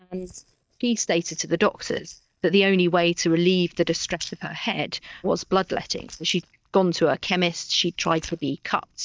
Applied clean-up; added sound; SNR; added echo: neural mask model DeepFilterNet 3.